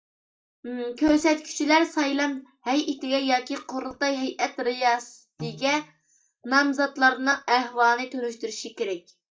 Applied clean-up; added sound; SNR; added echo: neural mask model DeepFilterNet 3.